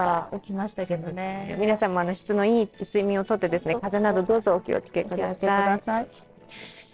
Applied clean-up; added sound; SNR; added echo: neural separator model SepFormer DNS4.